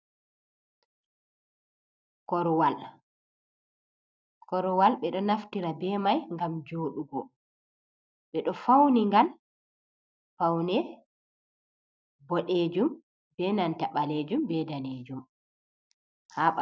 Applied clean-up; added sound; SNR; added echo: none; none; none; none.